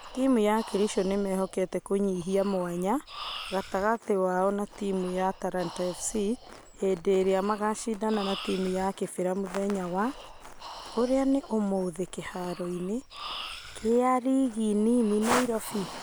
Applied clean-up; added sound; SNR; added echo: none; Breathing; 16 dB; none.